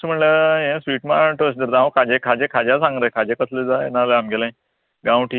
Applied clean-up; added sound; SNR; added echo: none; none; none; none.